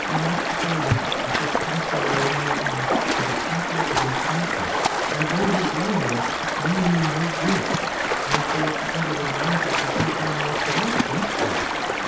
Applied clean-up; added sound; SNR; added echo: none; Stream; -4 dB; reverberation time 0.8 s.